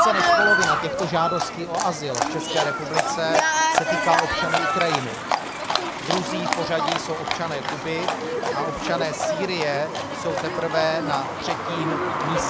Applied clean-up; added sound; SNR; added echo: none; Livestock, farm animals, working animals; -3 dB; none.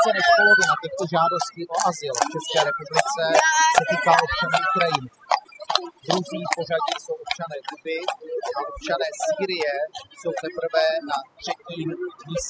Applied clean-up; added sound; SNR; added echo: classical method spectral subtraction.